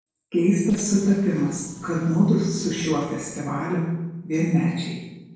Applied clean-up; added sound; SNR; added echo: neural separator model SepFormer DNS4.